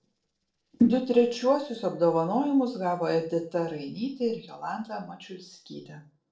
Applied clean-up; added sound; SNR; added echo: neural separator model SepFormer DNS4.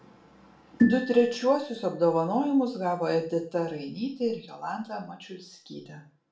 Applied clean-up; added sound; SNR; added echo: none; Glockenspiel; 20 dB; reverberation time 0.4 s.